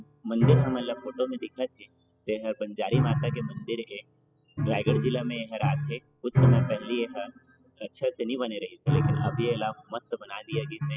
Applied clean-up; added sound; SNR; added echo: classical method spectral subtraction.